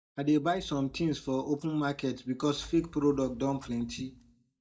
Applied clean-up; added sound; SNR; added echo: neural mask model DeepFilterNet 3.